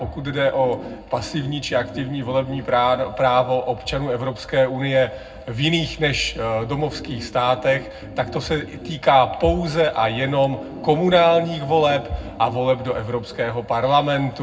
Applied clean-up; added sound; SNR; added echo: none; Organ; 18 dB; reverberation time 0.3 s.